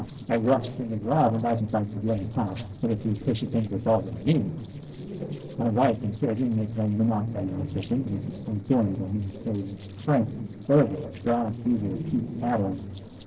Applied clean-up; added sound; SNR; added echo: neural separator model SepFormer DNS4.